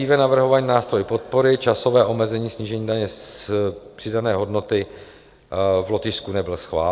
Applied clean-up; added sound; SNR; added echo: none; none; none; none.